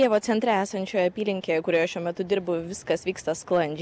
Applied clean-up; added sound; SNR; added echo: none; none; none; none.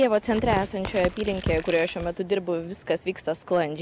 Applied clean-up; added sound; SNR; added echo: none; Tearing; 9 dB; none.